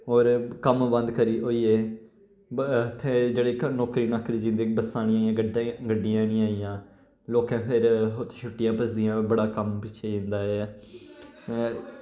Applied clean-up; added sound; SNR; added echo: none; none; none; none.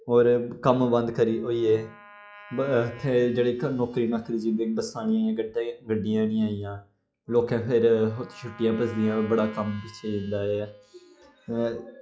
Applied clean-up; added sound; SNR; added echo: classical method log-MMSE.